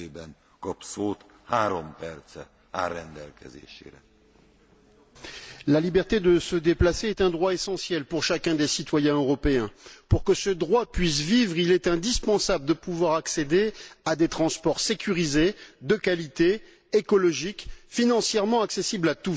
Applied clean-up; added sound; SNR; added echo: none; none; none; none.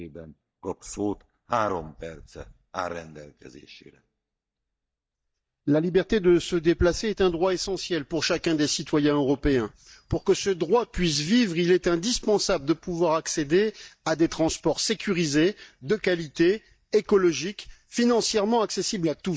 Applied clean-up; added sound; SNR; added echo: neural mask model DeepFilterNet 3.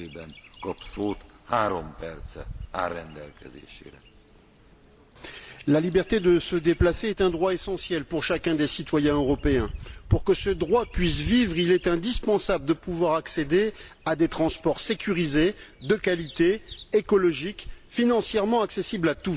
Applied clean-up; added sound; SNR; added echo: none; Bird vocalization, bird call, bird song; 18 dB; none.